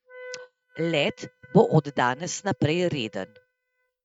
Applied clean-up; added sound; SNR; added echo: neural mask model RNNoise.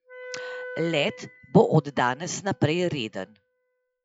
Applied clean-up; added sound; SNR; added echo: classical method log-MMSE.